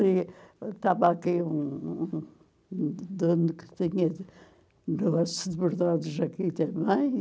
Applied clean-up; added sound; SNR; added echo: none; none; none; none.